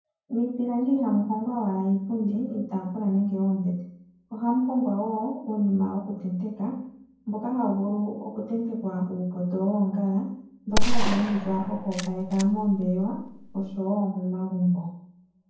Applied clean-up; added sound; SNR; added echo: none; Gunshot, gunfire; -3 dB; reverberation time 0.9 s.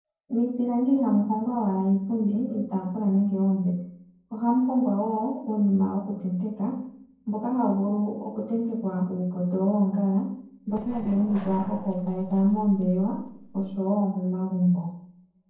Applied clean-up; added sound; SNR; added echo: neural separator model SepFormer DNS4.